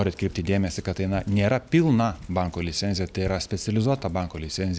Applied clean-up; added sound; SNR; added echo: none; none; none; none.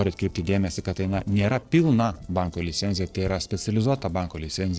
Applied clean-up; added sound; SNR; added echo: neural separator model SepFormer DNS4.